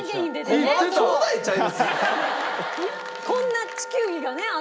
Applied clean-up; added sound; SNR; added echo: none; Wind instrument, woodwind instrument; 13 dB; none.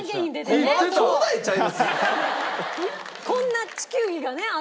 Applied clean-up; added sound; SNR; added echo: none; none; none; none.